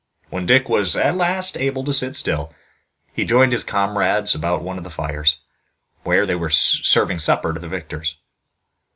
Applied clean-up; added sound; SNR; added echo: none; none; none; none.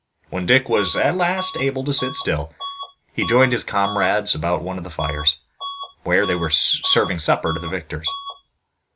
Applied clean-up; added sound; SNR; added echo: none; Bus / Alarm; 11 dB; none.